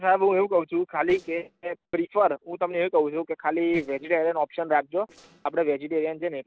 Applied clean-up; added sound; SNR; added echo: neural separator model SepFormer DNS4.